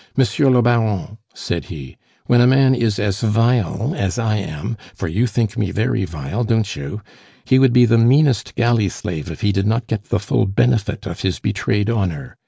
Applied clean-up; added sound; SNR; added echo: none; none; none; none.